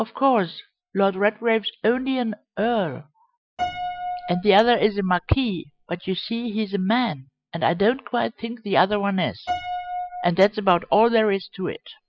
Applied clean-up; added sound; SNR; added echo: classical method spectral subtraction.